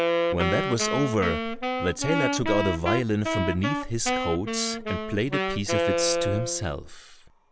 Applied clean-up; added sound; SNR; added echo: none; Wind instrument, woodwind instrument; 0 dB; none.